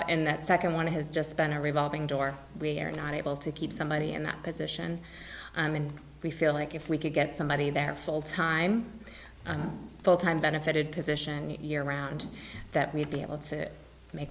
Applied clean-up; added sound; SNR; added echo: none; none; none; none.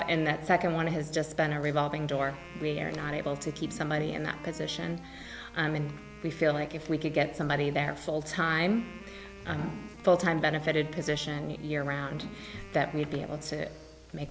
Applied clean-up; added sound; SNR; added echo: none; Wind instrument, woodwind instrument; 18 dB; none.